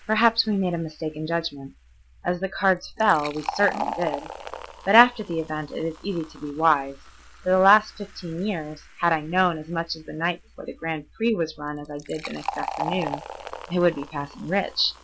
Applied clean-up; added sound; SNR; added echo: none; Fill (with liquid); 13 dB; none.